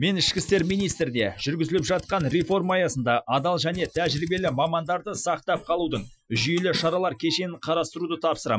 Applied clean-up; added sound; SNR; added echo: classical method Wiener filter.